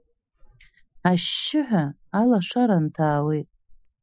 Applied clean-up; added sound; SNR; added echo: classical method Wiener filter.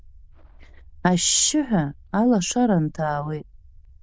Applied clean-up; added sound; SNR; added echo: neural diffusion model UNIVERSE++.